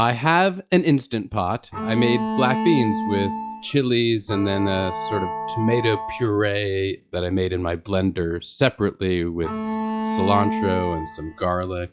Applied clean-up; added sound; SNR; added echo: classical method log-MMSE.